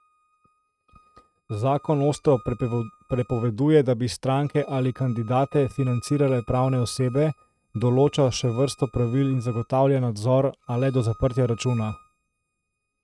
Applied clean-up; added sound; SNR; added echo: neural mask model RNNoise.